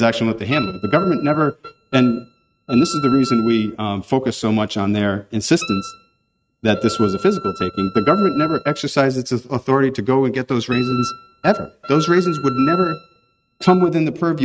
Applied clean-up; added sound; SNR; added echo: neural mask model RNNoise.